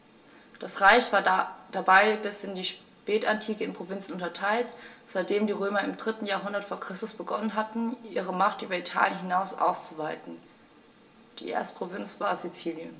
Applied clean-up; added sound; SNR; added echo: none; none; none; reverberation time 0.2 s.